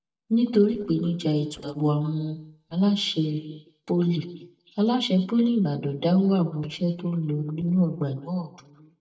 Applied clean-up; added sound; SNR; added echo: neural mask model DeepFilterNet 3.